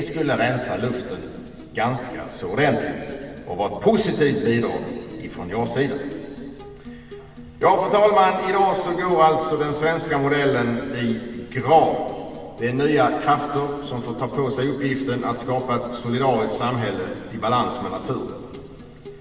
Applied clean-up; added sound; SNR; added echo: none; Acoustic guitar; 19 dB; reverberation time 2.3 s.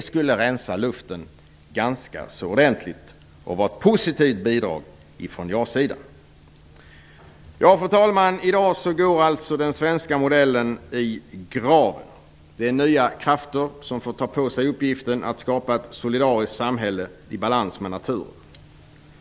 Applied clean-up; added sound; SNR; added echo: none; none; none; none.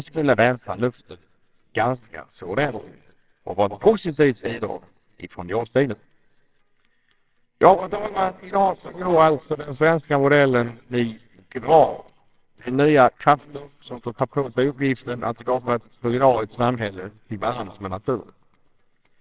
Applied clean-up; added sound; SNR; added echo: neural separator model SepFormer WHAMR!.